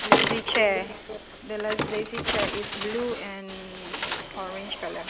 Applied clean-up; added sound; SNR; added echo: none; Bird; -1 dB; none.